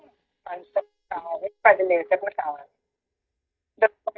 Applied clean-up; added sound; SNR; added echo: neural mask model DeepFilterNet 3.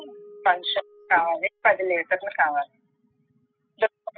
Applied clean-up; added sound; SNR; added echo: classical method spectral subtraction.